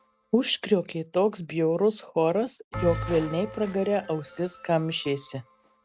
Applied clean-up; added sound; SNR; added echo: none; Bell; 14 dB; none.